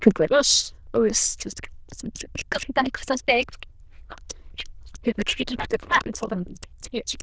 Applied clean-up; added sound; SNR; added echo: neural diffusion model UNIVERSE++.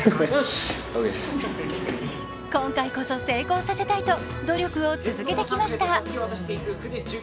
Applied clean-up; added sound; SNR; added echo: none; none; none; none.